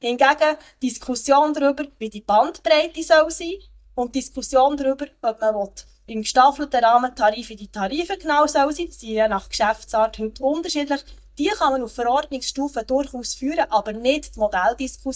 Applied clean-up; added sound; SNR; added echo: neural mask model DeepFilterNet 3.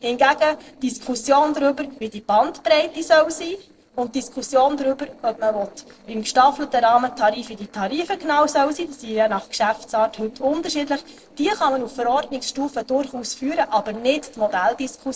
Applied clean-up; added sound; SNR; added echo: neural separator model SepFormer DNS4.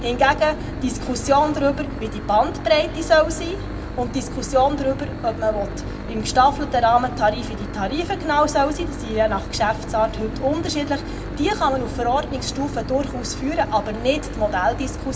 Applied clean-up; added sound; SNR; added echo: none; Engine / Boat, Water vehicle; 8 dB; reverberation time 1.1 s.